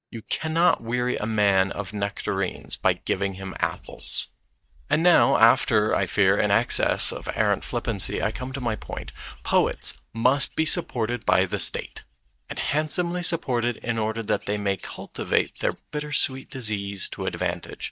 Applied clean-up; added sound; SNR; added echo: neural mask model DeepFilterNet 3.